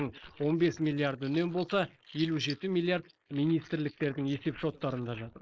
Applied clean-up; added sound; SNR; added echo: neural mask model Resemble Enhance denoiser.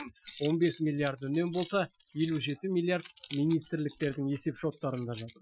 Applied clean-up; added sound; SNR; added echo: classical method Wiener filter.